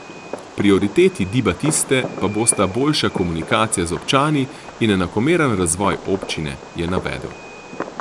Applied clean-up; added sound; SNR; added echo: none; Fireworks; 13 dB; none.